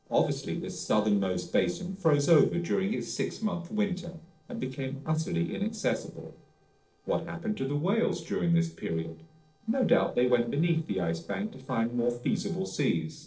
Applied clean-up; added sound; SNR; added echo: neural separator model SepFormer DNS4.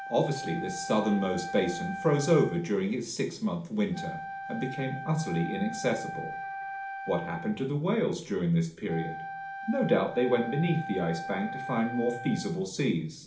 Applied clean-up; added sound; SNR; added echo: none; Wind instrument, woodwind instrument; 10 dB; reverberation time 0.4 s.